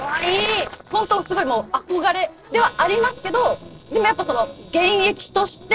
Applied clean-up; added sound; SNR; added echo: neural separator model SepFormer DNS4.